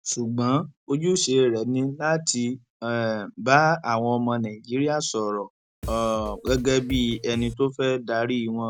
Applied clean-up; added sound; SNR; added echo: none; Drum kit; 11 dB; none.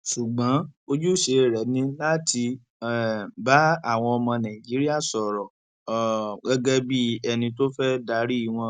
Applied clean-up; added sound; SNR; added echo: none; none; none; none.